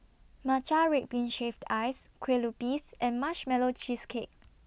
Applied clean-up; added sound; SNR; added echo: none; none; none; none.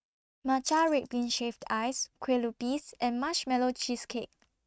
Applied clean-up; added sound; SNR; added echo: neural mask model RNNoise.